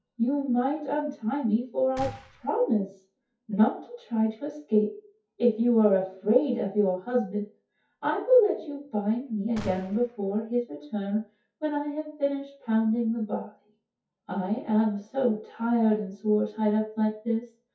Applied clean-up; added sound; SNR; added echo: classical method WPE with log-MMSE.